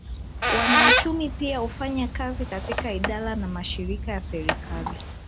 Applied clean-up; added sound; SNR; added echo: none; Squeak; -4 dB; none.